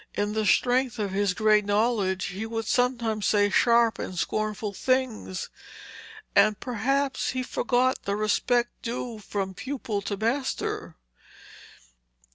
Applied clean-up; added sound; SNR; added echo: none; none; none; none.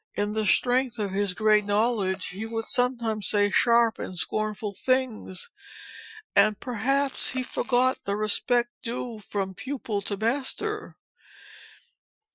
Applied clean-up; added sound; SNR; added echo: classical method Wiener filter.